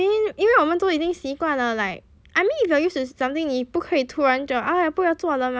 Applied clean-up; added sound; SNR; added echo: none; none; none; none.